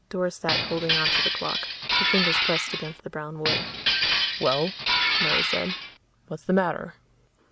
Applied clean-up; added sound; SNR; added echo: none; Glass; -5 dB; none.